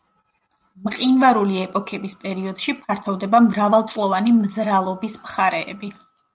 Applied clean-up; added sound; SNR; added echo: none; none; none; none.